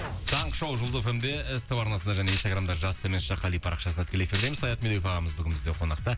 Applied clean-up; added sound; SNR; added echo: none; Tambourine; 11 dB; none.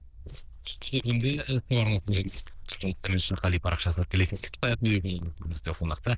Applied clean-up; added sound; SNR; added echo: neural diffusion model UNIVERSE++.